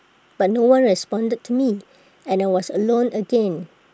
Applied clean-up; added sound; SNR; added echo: none; none; none; none.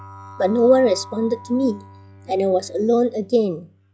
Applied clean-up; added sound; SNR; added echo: classical method log-MMSE.